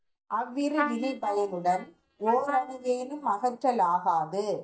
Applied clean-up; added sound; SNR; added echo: neural mask model DeepFilterNet 3.